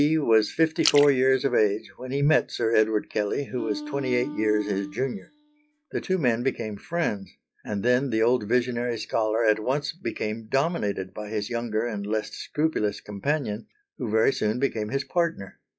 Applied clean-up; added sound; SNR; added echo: classical method log-MMSE.